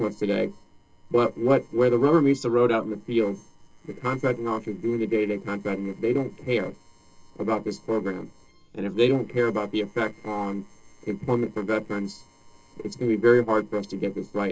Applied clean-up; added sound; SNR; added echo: neural separator model SepFormer DNS4.